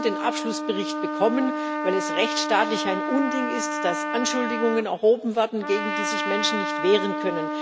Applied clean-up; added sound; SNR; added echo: none; Trumpet; 3 dB; none.